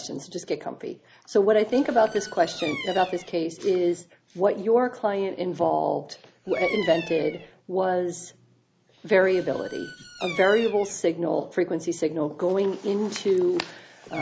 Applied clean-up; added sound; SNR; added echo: none; Bird vocalization, bird call, bird song; 17 dB; none.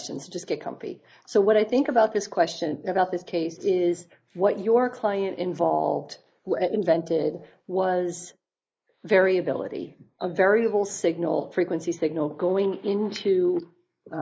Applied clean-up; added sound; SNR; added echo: neural mask model Resemble Enhance denoiser.